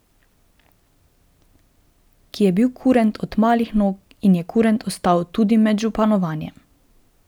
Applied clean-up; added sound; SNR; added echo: none; none; none; none.